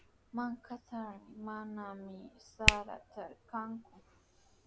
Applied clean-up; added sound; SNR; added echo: none; Hands; -4 dB; none.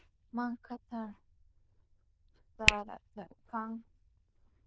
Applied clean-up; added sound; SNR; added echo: neural diffusion model UNIVERSE++.